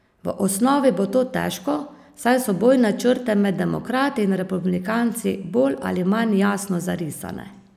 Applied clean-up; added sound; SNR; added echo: none; none; none; none.